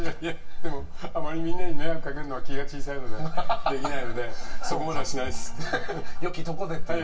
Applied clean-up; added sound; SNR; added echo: none; none; none; reverberation time 0.1 s.